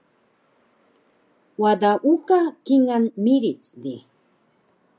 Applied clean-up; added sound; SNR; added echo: none; none; none; none.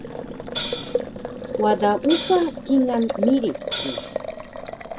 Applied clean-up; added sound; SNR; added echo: none; Boiling + Hi-hat; 4 dB; none.